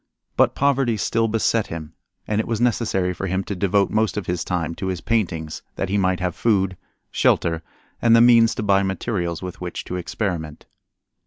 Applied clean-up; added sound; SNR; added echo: none; none; none; none.